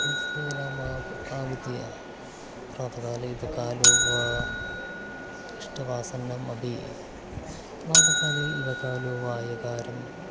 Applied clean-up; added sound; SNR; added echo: none; Bell; -4 dB; none.